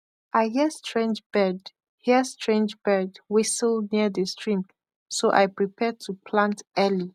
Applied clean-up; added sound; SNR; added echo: none; none; none; none.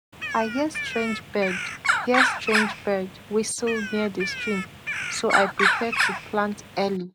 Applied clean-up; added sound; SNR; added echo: none; Bird; 0 dB; none.